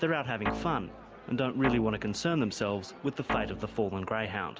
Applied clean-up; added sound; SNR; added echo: none; Guitar; 7 dB; none.